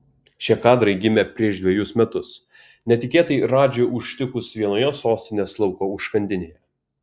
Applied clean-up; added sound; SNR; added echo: none; none; none; none.